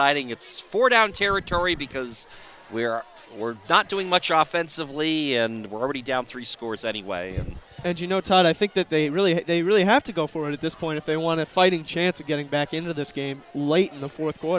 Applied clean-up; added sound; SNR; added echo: none; none; none; none.